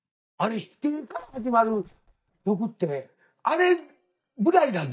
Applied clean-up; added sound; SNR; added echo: neural mask model DeepFilterNet 3.